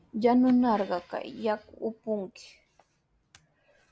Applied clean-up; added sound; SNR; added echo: none; none; none; none.